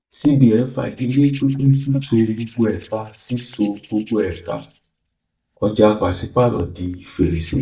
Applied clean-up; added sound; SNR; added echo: neural mask model DeepFilterNet 3.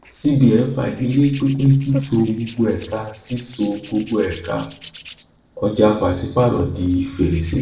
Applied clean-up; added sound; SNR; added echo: neural separator model SepFormer DNS4.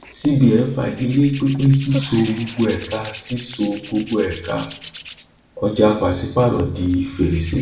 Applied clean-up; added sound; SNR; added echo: none; Hands; 17 dB; reverberation time 0.7 s.